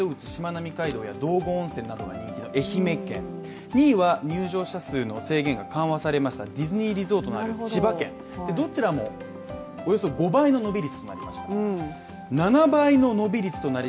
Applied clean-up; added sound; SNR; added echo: none; none; none; none.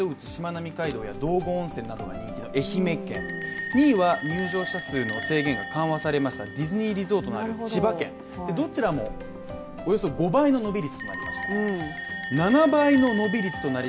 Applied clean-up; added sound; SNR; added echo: none; Bell; 7 dB; none.